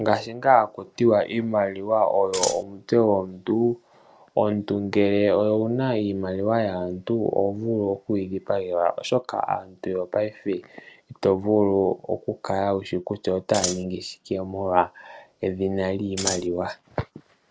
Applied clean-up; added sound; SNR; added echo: none; Scissors; 4 dB; none.